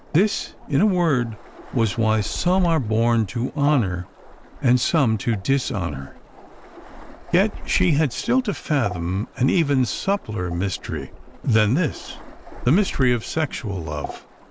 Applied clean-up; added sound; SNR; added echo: none; Waves, surf; 11 dB; none.